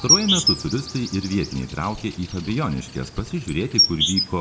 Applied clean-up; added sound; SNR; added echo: none; Insect; 0 dB; reverberation time 0.6 s.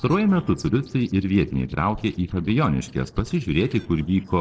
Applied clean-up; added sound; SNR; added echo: neural separator model SepFormer DNS4.